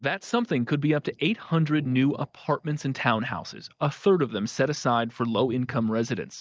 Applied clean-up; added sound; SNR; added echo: neural mask model DeepFilterNet 3.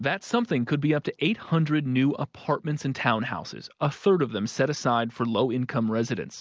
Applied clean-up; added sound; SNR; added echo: none; none; none; none.